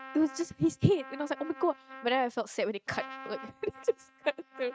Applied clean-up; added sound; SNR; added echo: neural mask model RNNoise.